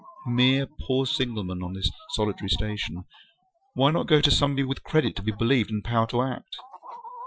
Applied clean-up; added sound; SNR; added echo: classical method Wiener filter.